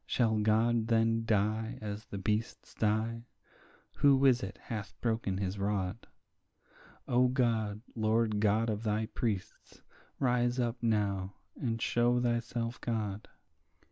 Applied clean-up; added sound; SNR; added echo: none; none; none; none.